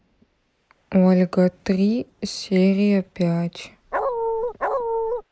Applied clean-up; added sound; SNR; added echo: neural mask model Resemble Enhance denoiser.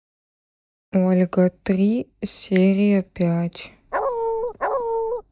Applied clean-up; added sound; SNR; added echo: neural mask model DeepFilterNet 3.